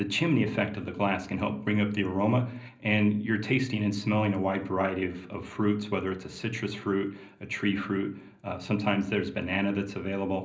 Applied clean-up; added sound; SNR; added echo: none; none; none; reverberation time 0.5 s.